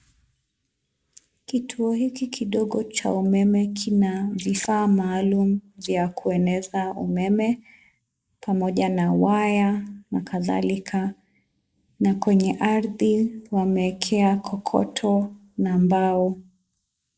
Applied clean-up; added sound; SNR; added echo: neural mask model Resemble Enhance denoiser.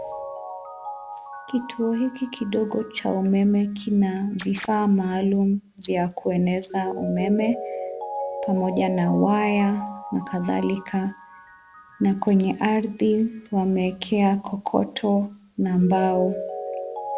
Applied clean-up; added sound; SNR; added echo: none; Mallet percussion; 12 dB; none.